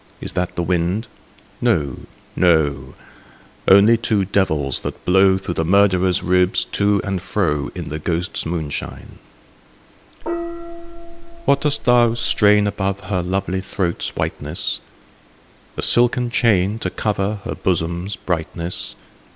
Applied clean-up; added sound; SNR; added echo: none; Gong; 7 dB; none.